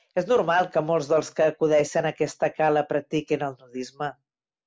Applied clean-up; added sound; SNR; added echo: none; none; none; none.